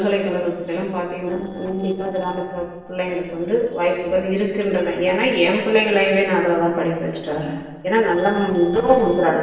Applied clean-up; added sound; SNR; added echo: neural separator model SepFormer DNS4.